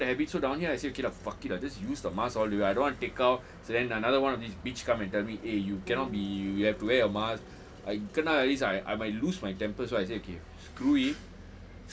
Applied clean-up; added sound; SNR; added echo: none; Piano + Vehicle; 18 dB; none.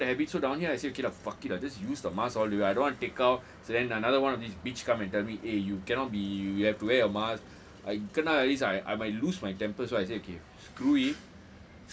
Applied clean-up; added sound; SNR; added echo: none; none; none; none.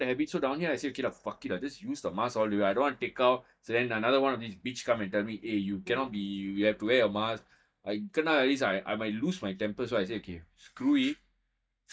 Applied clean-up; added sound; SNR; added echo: neural mask model DeepFilterNet 3.